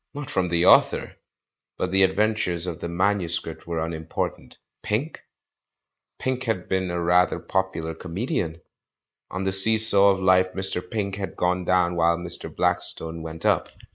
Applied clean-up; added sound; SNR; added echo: neural mask model Resemble Enhance denoiser.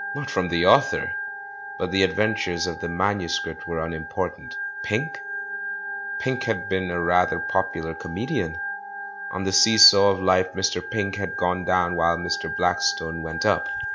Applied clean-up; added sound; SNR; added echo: none; Organ; 7 dB; none.